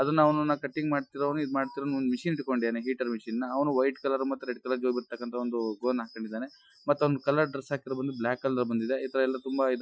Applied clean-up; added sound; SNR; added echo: classical method Wiener filter.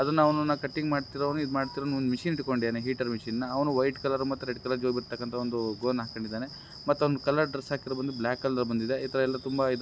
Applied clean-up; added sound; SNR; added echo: none; Cricket; 18 dB; none.